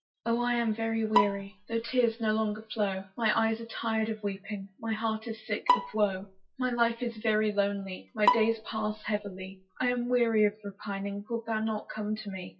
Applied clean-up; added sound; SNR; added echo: classical method WPE with log-MMSE.